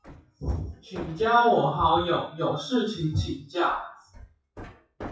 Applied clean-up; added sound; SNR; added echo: classical method WPE with log-MMSE.